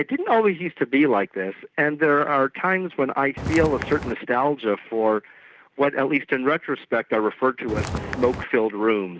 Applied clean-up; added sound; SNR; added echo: none; Walk, footsteps; 6 dB; none.